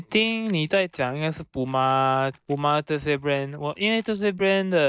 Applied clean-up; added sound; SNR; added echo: neural mask model DeepFilterNet 3.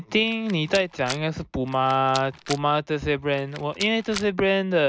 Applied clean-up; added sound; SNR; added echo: none; Rattle; 14 dB; none.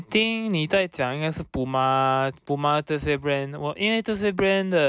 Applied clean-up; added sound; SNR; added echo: none; none; none; none.